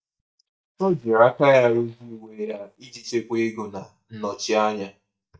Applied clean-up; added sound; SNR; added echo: neural mask model DeepFilterNet 3.